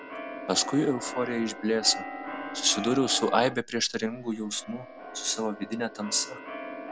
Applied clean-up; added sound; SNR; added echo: none; Keyboard (musical); 10 dB; none.